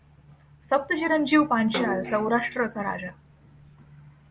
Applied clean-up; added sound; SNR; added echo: none; Snare drum; 10 dB; none.